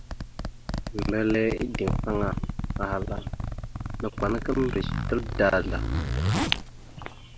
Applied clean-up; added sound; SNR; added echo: none; Zipper (clothing); 1 dB; none.